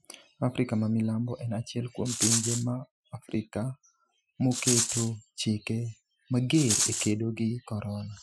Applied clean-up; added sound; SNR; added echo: classical method Wiener filter.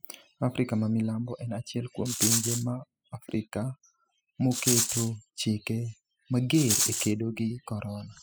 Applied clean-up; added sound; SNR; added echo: classical method spectral subtraction.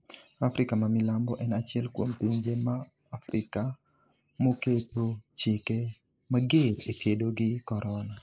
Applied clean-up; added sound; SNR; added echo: neural mask model Resemble Enhance denoiser.